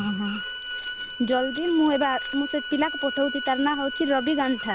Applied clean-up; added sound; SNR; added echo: none; Bowed string instrument; 7 dB; none.